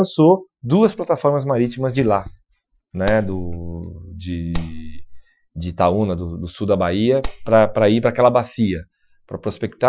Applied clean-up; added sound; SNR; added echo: classical method Wiener filter.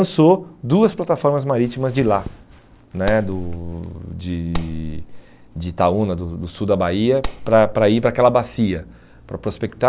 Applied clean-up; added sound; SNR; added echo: none; Clapping; 9 dB; none.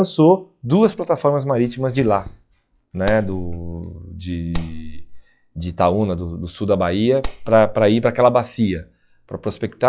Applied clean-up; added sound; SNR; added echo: classical method log-MMSE.